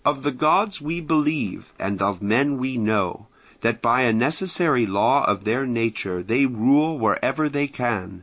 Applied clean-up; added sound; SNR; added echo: none; none; none; none.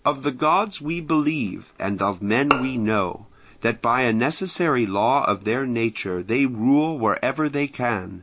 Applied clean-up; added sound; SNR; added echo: none; Bowed string instrument; 7 dB; none.